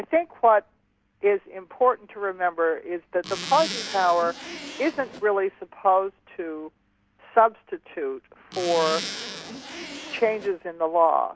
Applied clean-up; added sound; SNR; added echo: none; Zipper (clothing); 10 dB; none.